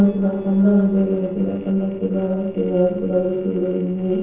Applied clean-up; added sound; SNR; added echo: neural separator model SepFormer DNS4.